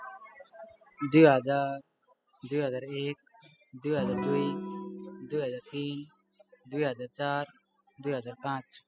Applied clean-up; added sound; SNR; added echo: classical method spectral subtraction.